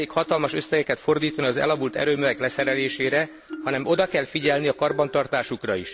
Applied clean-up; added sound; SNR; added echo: none; Marimba, xylophone; 15 dB; none.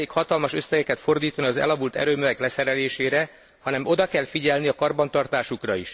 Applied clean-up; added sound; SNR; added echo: none; none; none; none.